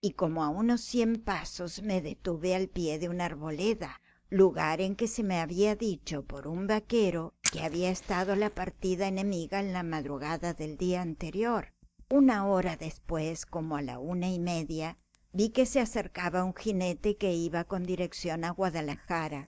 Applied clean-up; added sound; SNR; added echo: neural mask model DeepFilterNet 3.